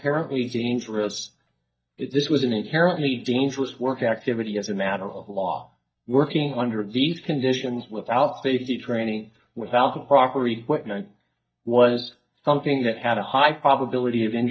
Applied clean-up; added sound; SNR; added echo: neural mask model DeepFilterNet 3.